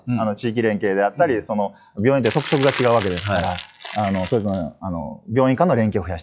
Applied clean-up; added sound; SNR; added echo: classical method log-MMSE.